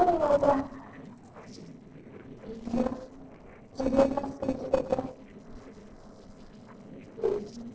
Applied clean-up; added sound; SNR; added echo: neural separator model SepFormer DNS4.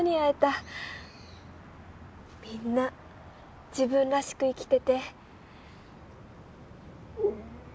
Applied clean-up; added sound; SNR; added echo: none; none; none; none.